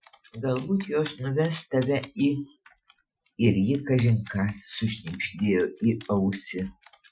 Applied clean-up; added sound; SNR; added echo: classical method Wiener filter.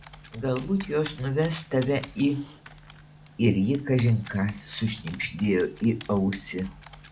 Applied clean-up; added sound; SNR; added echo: none; Typing; 19 dB; none.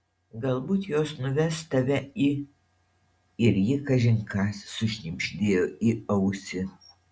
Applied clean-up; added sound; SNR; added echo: none; none; none; none.